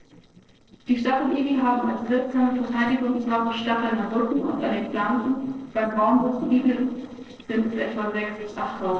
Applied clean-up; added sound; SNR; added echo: neural separator model SepFormer DNS4.